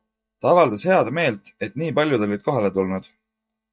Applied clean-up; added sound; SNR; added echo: neural mask model DeepFilterNet 3.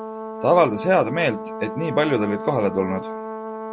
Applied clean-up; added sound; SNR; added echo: none; Brass instrument; 9 dB; none.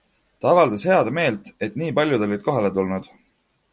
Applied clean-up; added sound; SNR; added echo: none; none; none; none.